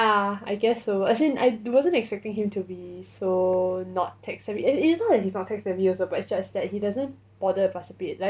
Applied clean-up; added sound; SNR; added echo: none; none; none; none.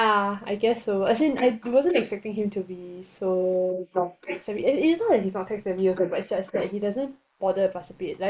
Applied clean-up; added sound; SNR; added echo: neural mask model Resemble Enhance denoiser.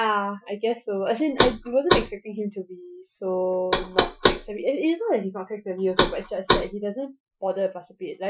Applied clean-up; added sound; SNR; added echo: classical method Wiener filter.